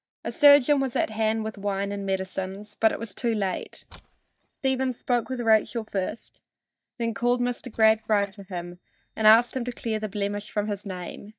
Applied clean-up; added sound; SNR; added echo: neural mask model DeepFilterNet 3.